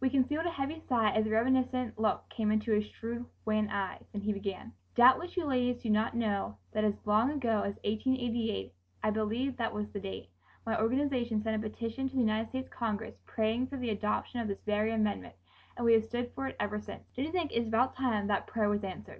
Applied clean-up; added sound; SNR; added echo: none; none; none; none.